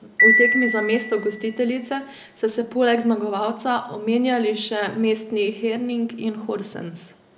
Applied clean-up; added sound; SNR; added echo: none; Marimba, xylophone; 1 dB; none.